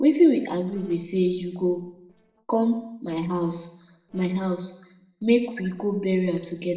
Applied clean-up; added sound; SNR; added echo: neural separator model SepFormer DNS4.